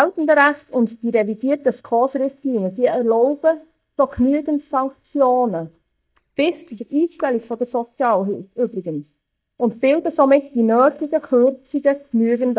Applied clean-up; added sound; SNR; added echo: neural mask model DeepFilterNet 3.